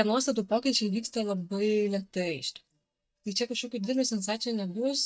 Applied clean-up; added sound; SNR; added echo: neural mask model DeepFilterNet 3.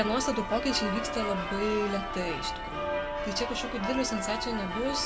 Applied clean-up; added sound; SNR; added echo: none; Church bell; 2 dB; reverberation time 2.0 s.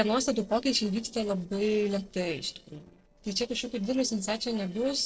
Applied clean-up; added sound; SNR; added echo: neural separator model SepFormer DNS4.